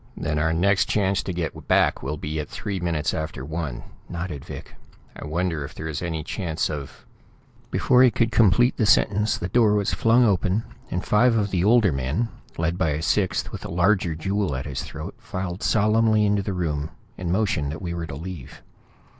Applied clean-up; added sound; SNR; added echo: none; none; none; none.